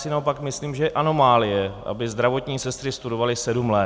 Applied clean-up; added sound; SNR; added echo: none; none; none; none.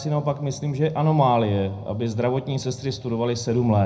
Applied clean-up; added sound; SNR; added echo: none; none; none; reverberation time 0.4 s.